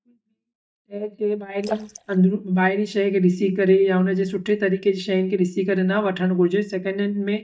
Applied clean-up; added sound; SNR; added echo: neural mask model DeepFilterNet 3.